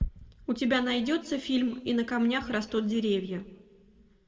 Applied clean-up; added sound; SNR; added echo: none; none; none; reverberation time 1.0 s.